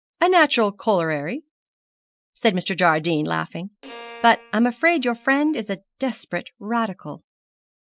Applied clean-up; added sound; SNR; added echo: neural separator model SepFormer DNS4.